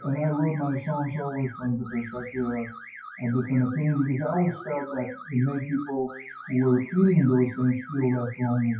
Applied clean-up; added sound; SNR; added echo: classical method WPE with log-MMSE.